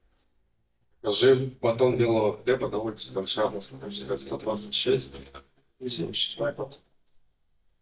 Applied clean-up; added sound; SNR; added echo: neural mask model DeepFilterNet 3.